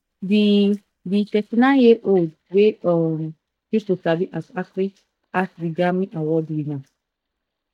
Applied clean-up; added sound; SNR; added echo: neural mask model DeepFilterNet 3.